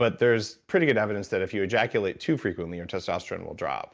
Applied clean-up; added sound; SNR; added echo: none; none; none; none.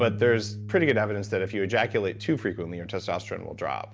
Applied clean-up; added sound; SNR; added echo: none; Bass guitar; 11 dB; none.